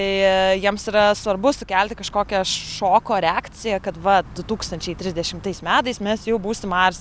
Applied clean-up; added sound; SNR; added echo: none; none; none; none.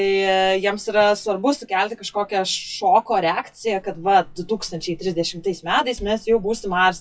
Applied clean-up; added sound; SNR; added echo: classical method WPE with log-MMSE.